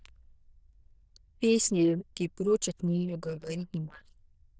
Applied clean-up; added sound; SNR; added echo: neural diffusion model UNIVERSE++.